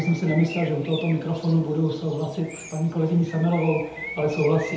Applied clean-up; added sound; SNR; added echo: none; Bird; 16 dB; reverberation time 0.7 s.